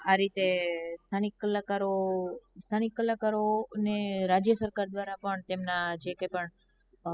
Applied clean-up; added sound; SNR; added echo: classical method spectral subtraction.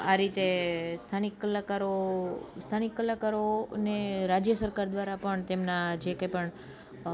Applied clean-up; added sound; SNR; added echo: none; none; none; none.